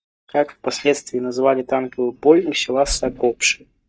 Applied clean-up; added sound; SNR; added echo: neural mask model DeepFilterNet 3.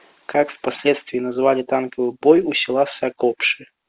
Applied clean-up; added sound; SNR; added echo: none; none; none; none.